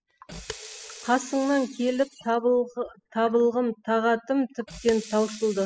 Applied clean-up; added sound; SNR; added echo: classical method spectral subtraction.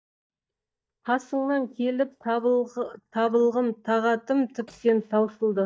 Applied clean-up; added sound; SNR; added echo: neural mask model DeepFilterNet 3.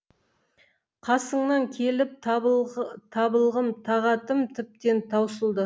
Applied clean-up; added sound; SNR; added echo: none; none; none; none.